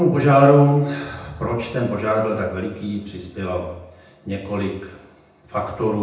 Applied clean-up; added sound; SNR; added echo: none; none; none; reverberation time 0.8 s.